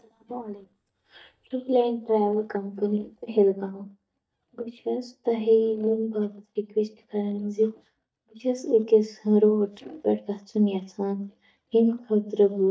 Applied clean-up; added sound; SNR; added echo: neural mask model DeepFilterNet 3.